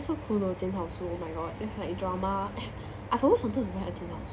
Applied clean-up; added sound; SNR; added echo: none; none; none; none.